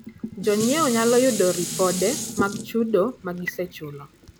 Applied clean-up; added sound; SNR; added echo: none; Dishes, pots, and pans; 8 dB; none.